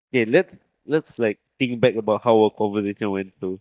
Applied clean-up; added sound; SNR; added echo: neural mask model DeepFilterNet 3.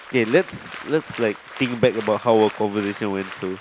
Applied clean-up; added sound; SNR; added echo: none; Applause; 15 dB; none.